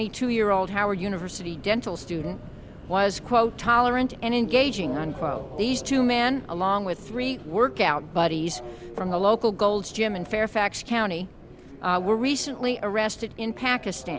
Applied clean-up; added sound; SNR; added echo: none; Subway, metro, underground; 14 dB; none.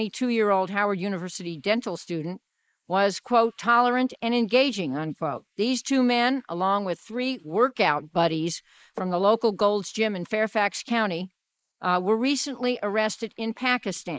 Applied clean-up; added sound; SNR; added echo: neural mask model Resemble Enhance denoiser.